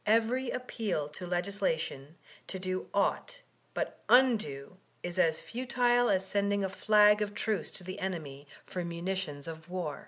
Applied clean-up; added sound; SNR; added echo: none; none; none; none.